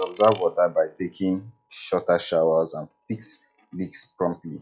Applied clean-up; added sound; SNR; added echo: classical method log-MMSE.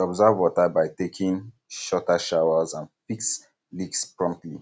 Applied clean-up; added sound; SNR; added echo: none; none; none; none.